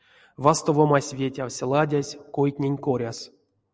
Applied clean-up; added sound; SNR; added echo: none; none; none; none.